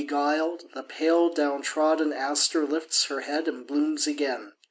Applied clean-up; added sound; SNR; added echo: none; none; none; none.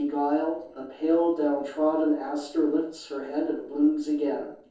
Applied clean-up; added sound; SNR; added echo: neural separator model SepFormer DNS4.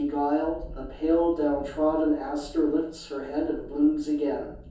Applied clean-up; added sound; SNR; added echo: none; Thunderstorm; 18 dB; reverberation time 0.6 s.